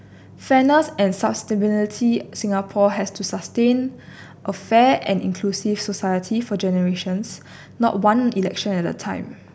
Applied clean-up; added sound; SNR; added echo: none; none; none; none.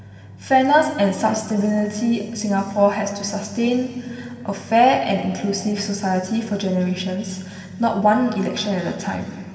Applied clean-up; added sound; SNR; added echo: none; none; none; reverberation time 2.4 s.